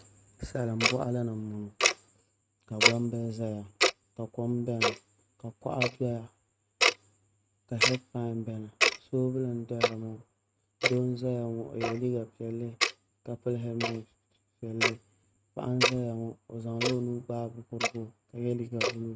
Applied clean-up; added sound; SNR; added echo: neural mask model RNNoise.